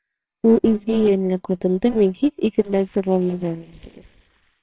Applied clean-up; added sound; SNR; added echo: neural separator model SepFormer WHAMR!.